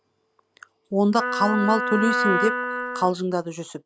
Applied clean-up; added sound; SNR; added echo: none; Wind instrument, woodwind instrument; 2 dB; none.